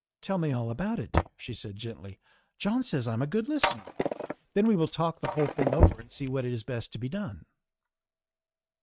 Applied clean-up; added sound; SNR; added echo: neural mask model RNNoise.